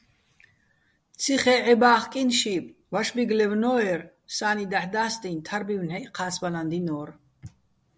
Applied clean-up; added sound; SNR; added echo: none; none; none; none.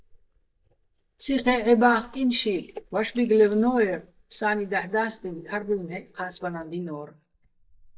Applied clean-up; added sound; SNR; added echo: neural mask model DeepFilterNet 3.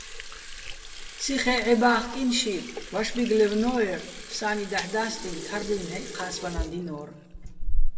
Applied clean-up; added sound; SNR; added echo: none; Sink (filling or washing) / Water tap, faucet; 2 dB; reverberation time 1.1 s.